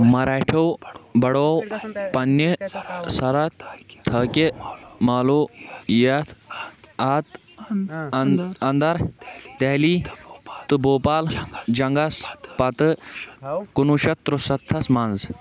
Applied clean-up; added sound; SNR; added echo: none; Explosion; 17 dB; none.